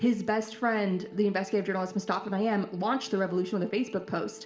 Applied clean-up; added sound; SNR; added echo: none; Wind instrument, woodwind instrument; 20 dB; reverberation time 1.2 s.